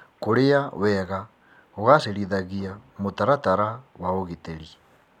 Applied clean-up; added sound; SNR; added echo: none; none; none; none.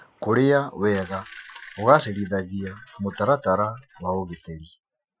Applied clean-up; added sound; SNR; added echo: classical method Wiener filter.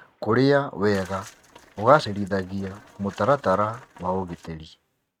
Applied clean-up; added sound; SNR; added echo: neural mask model RNNoise.